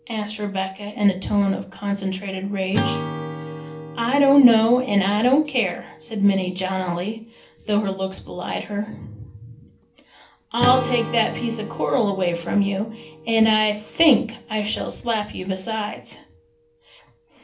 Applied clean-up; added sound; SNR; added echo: none; Acoustic guitar / Strum; 12 dB; reverberation time 0.3 s.